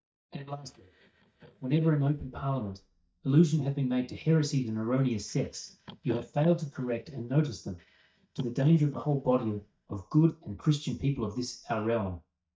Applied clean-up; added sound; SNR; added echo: neural mask model DeepFilterNet 3.